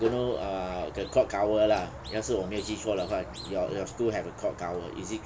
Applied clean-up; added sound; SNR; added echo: none; Squeak; 12 dB; none.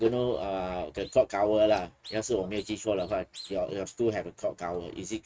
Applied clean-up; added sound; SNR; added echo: neural mask model RNNoise.